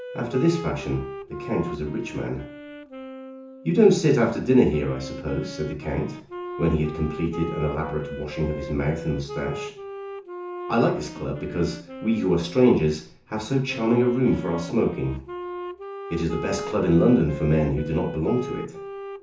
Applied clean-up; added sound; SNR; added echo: none; Wind instrument, woodwind instrument; 12 dB; reverberation time 0.6 s.